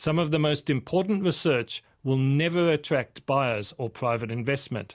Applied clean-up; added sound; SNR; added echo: none; none; none; none.